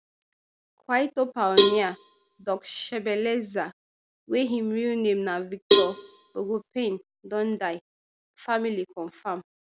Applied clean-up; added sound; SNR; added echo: none; Cowbell; -1 dB; none.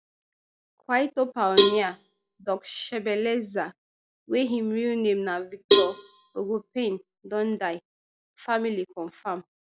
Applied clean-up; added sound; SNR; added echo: classical method log-MMSE.